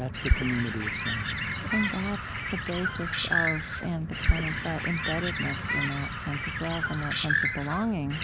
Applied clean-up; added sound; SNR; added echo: none; Bird; -3 dB; none.